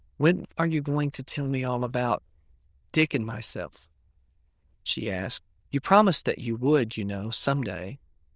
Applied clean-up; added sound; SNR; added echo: neural diffusion model UNIVERSE++.